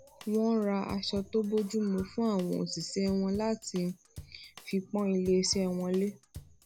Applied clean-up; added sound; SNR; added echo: none; Drum kit; 20 dB; none.